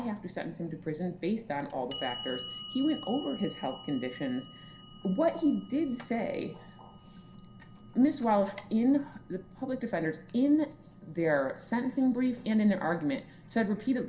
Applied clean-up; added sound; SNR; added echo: none; Clock; 15 dB; reverberation time 0.3 s.